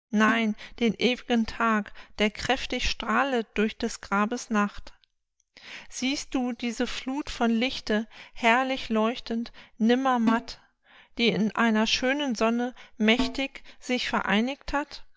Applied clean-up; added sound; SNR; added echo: neural mask model DeepFilterNet 3.